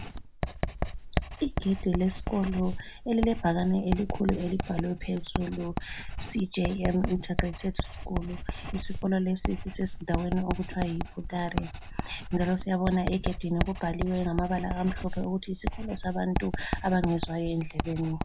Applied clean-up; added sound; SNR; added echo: none; Writing; 3 dB; none.